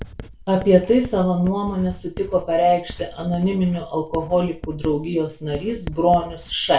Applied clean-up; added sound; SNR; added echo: none; Writing; 16 dB; reverberation time 0.3 s.